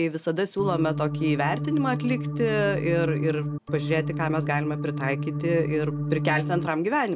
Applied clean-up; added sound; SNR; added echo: none; Organ; 3 dB; none.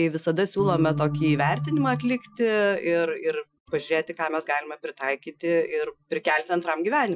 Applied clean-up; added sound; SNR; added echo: classical method Wiener filter.